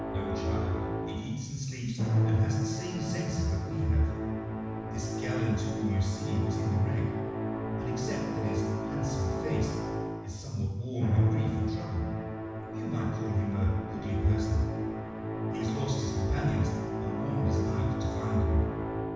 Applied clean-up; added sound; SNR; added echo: none; Musical instrument; 1 dB; reverberation time 1.1 s.